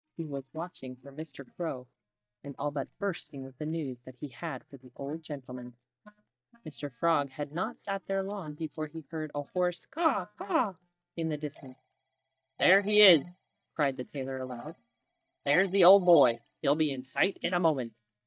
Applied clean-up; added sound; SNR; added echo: neural mask model DeepFilterNet 3.